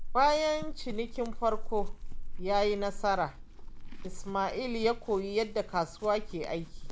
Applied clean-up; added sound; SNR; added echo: none; Chewing, mastication / Livestock, farm animals, working animals; 5 dB; none.